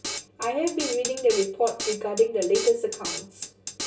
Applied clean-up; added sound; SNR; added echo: none; Drum kit; 9 dB; reverberation time 0.1 s.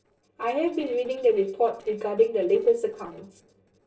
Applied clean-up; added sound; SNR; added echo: neural separator model SepFormer DNS4.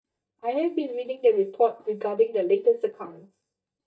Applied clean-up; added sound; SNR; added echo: neural mask model DeepFilterNet 3.